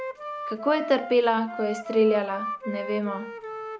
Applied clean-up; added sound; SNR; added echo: none; Wind instrument, woodwind instrument; 10 dB; none.